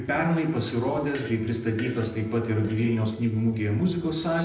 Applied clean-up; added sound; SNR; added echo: neural separator model SepFormer DNS4.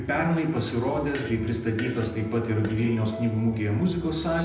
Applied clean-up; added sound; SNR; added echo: none; Fart; 17 dB; reverberation time 0.8 s.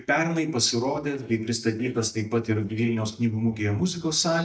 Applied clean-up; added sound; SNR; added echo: neural mask model DeepFilterNet 3.